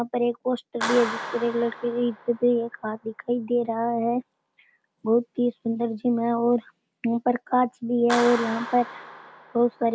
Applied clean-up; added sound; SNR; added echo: none; Clapping; 13 dB; none.